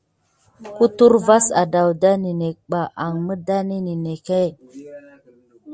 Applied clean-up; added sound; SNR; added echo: none; none; none; none.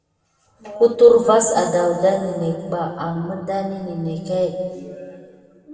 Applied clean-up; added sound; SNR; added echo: none; none; none; reverberation time 2.2 s.